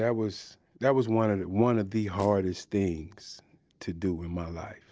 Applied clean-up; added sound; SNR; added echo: neural separator model SepFormer DNS4.